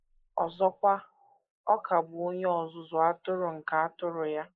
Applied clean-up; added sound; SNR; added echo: neural mask model Resemble Enhance denoiser.